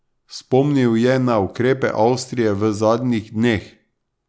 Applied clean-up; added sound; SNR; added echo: none; none; none; none.